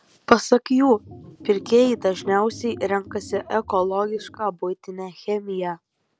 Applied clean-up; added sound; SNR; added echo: none; Organ; 19 dB; none.